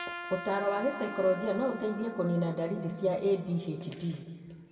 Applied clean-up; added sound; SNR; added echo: none; Trumpet; 13 dB; reverberation time 1.8 s.